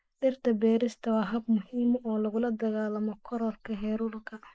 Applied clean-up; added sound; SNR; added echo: neural mask model Resemble Enhance denoiser.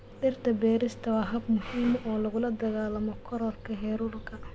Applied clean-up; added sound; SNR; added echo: none; Ocean; 16 dB; none.